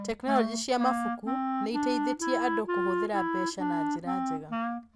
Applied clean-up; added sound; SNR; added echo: none; Wind instrument, woodwind instrument; -2 dB; none.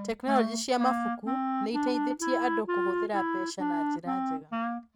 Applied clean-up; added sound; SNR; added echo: neural mask model RNNoise.